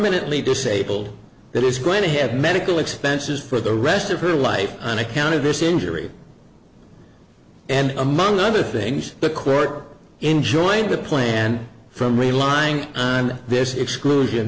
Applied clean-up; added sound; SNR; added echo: none; none; none; none.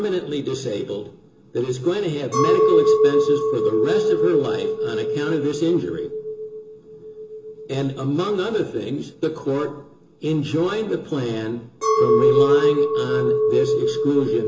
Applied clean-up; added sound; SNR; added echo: none; Chink, clink; -2 dB; reverberation time 0.2 s.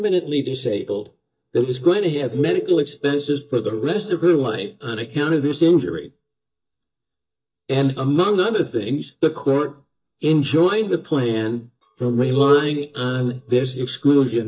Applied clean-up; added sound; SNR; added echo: neural mask model DeepFilterNet 3.